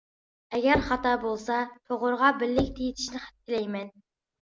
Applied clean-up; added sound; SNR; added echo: none; Knock; 11 dB; none.